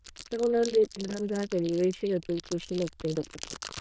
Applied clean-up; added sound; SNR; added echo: neural diffusion model UNIVERSE++.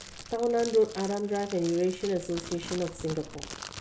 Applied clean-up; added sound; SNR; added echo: none; Crackle; 13 dB; none.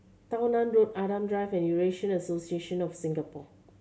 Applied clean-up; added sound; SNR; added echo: none; none; none; none.